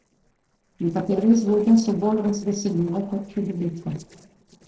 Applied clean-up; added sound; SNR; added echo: neural separator model SepFormer DNS4.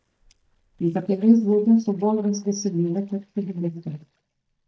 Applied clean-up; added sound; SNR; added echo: neural mask model DeepFilterNet 3.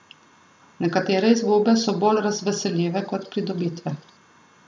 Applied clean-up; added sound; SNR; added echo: none; none; none; none.